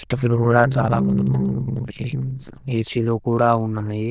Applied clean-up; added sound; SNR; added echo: neural diffusion model UNIVERSE++.